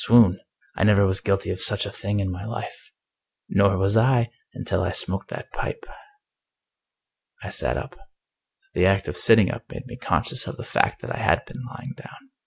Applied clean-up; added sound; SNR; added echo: none; none; none; none.